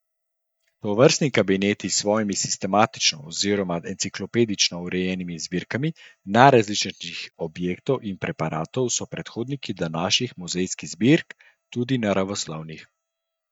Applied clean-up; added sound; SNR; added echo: neural mask model DeepFilterNet 3.